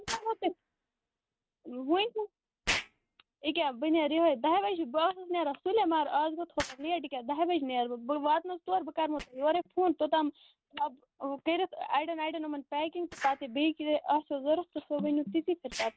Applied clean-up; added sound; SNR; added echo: neural mask model RNNoise.